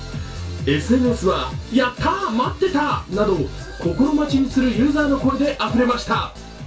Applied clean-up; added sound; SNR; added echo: none; none; none; reverberation time 0.2 s.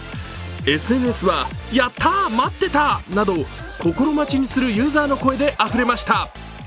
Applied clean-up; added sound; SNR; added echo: none; none; none; none.